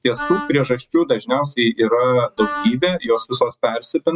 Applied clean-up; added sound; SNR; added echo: neural mask model RNNoise.